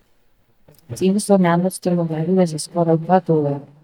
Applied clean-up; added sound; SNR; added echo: neural mask model DeepFilterNet 3.